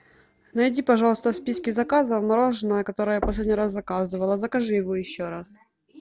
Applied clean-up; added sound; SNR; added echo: none; Knock; 13 dB; none.